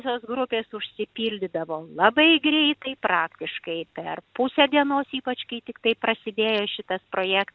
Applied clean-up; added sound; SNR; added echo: none; none; none; none.